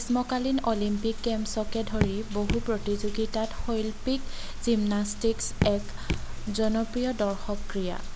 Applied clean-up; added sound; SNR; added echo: none; Raindrop / Drip; 4 dB; none.